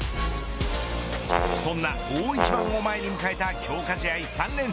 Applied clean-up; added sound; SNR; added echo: none; Brass instrument; 2 dB; none.